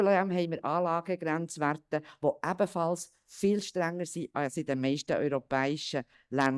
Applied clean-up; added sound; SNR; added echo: neural mask model DeepFilterNet 3.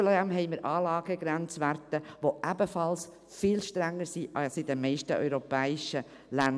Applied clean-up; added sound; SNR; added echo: none; none; none; none.